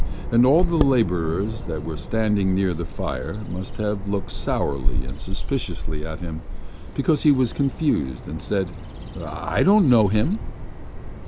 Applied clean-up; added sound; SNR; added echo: none; Bird vocalization, bird call, bird song; 3 dB; none.